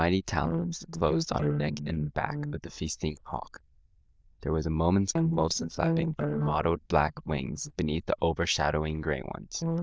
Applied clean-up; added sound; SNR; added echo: neural diffusion model UNIVERSE++.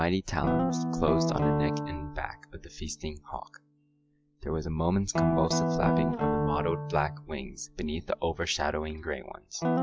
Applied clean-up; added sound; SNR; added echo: classical method log-MMSE.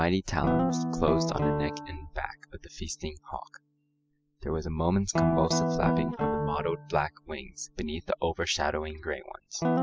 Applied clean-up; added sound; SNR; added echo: classical method spectral subtraction.